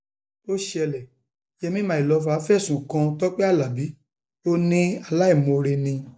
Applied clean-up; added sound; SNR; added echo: none; none; none; none.